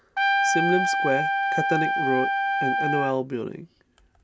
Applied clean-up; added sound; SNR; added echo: none; Trumpet; -5 dB; none.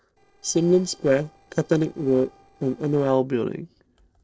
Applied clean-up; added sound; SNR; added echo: neural separator model SepFormer DNS4.